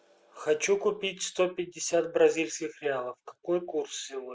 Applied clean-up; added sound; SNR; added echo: none; none; none; none.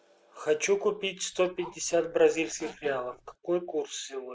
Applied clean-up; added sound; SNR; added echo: none; Zipper (clothing); 19 dB; none.